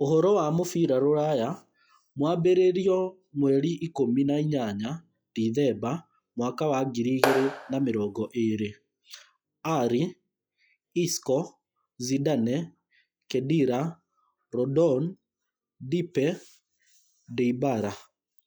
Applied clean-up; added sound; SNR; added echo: classical method log-MMSE.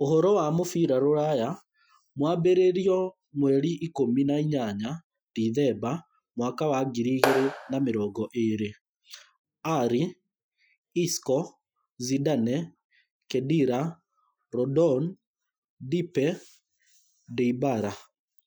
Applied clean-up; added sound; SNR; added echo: classical method Wiener filter.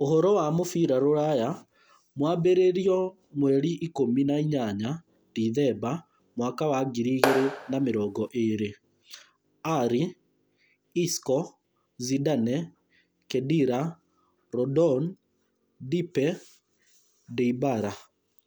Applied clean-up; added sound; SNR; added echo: none; Clapping; 3 dB; none.